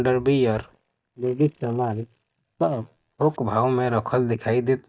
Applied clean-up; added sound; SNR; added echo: neural mask model DeepFilterNet 3.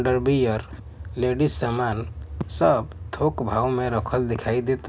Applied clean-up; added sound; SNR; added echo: none; none; none; none.